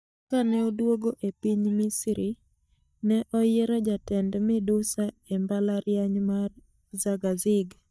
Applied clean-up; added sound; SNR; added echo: neural mask model DeepFilterNet 3.